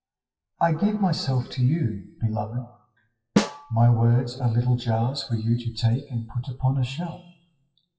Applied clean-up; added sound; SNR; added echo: classical method WPE with log-MMSE.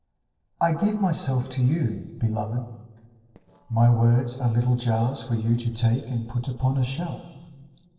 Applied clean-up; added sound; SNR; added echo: neural separator model SepFormer DNS4.